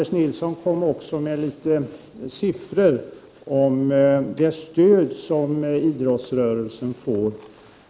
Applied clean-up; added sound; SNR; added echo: neural mask model Resemble Enhance denoiser.